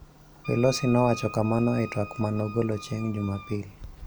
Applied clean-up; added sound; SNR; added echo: none; Wind instrument, woodwind instrument + Clock; 15 dB; none.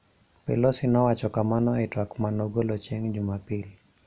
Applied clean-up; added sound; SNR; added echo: none; none; none; none.